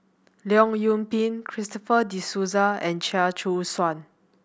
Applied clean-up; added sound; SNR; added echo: none; none; none; none.